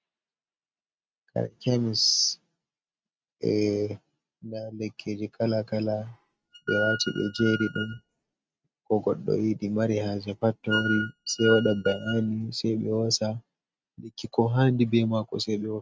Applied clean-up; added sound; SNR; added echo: neural mask model RNNoise.